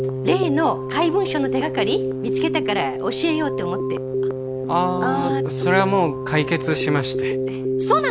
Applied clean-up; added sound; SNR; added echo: none; Keyboard (musical); 1 dB; none.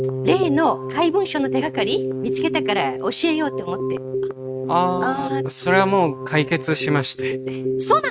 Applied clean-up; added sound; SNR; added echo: neural mask model RNNoise.